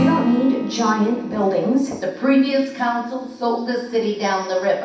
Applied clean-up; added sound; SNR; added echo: none; Acoustic guitar / Strum; 11 dB; reverberation time 0.6 s.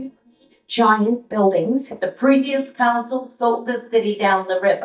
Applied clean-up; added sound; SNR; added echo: neural mask model DeepFilterNet 3.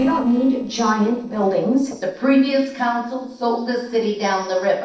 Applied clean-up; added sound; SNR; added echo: neural separator model SepFormer DNS4.